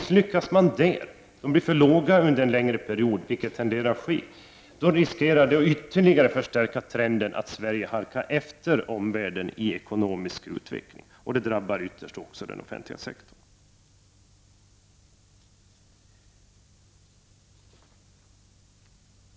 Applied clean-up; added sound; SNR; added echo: none; none; none; none.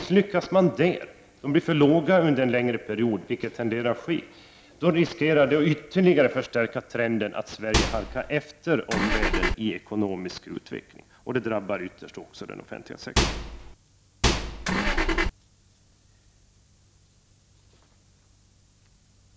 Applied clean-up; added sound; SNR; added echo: none; Microwave oven + Engine / Car; -2 dB; none.